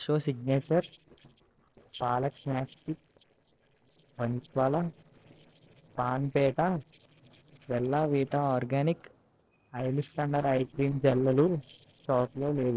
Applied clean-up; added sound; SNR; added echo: neural separator model SepFormer DNS4.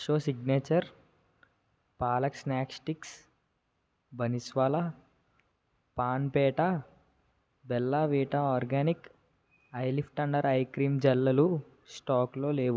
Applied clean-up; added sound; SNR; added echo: none; none; none; none.